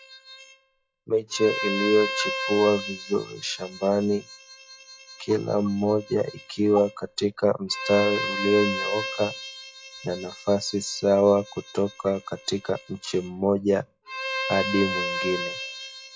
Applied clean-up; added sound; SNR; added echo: classical method log-MMSE.